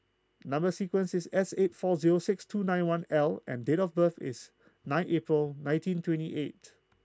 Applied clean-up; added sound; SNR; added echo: none; none; none; none.